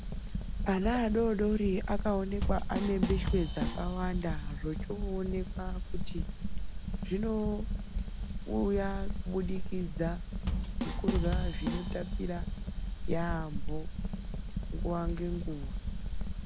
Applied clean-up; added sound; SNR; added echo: none; Bass drum / Drum kit + Fire; -2 dB; none.